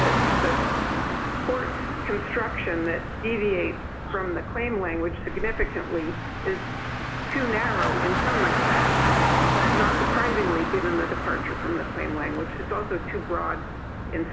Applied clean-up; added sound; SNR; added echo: none; Car; -3 dB; none.